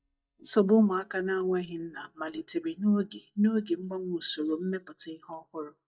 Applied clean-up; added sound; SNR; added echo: neural mask model DeepFilterNet 3.